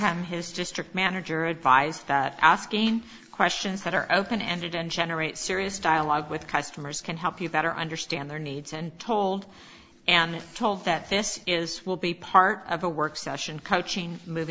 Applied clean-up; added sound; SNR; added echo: none; none; none; none.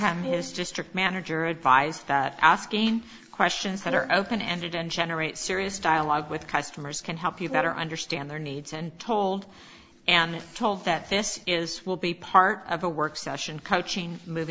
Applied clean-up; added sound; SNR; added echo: none; Brass instrument; 12 dB; none.